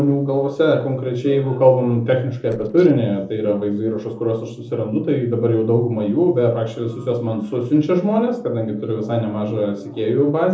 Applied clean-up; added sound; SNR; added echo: neural separator model SepFormer DNS4.